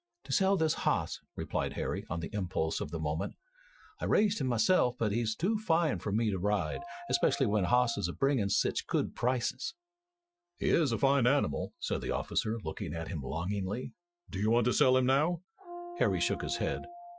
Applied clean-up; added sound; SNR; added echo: classical method Wiener filter.